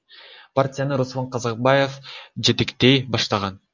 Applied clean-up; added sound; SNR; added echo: none; none; none; none.